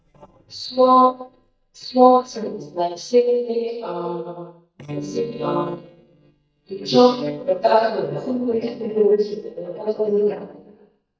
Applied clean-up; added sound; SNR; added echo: neural mask model DeepFilterNet 3.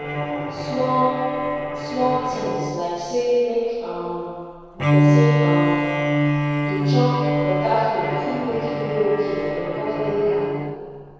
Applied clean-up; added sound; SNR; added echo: none; Bowed string instrument; -1 dB; reverberation time 2.2 s.